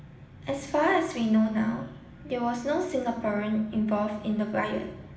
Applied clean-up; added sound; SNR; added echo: none; none; none; reverberation time 1.1 s.